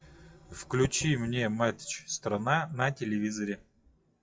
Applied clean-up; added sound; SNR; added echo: classical method WPE with log-MMSE.